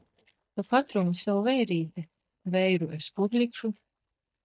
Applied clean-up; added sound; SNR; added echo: neural mask model DeepFilterNet 3.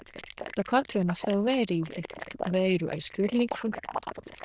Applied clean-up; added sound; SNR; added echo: neural diffusion model UNIVERSE++.